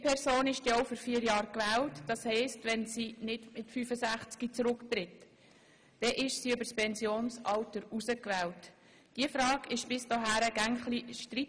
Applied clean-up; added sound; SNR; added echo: none; none; none; none.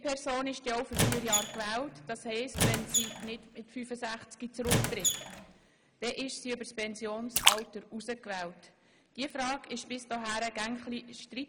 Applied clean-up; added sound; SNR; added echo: none; Squeak + Splash, splatter; -5 dB; none.